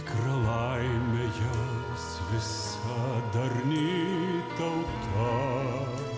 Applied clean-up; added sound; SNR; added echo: none; Wind instrument, woodwind instrument; 11 dB; none.